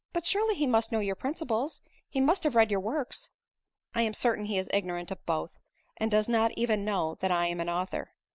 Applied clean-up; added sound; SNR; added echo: none; none; none; none.